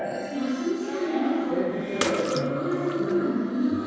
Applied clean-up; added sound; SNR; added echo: none; Bathtub (filling or washing) / Water / Splash, splatter; 10 dB; reverberation time 2.0 s.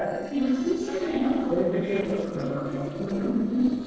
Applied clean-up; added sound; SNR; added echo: neural separator model SepFormer DNS4.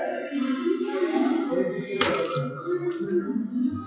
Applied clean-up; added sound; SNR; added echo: classical method WPE with log-MMSE.